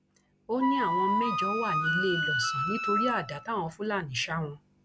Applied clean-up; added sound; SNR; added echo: none; Wind instrument, woodwind instrument; -1 dB; none.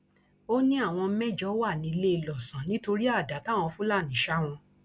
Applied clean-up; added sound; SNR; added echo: none; none; none; none.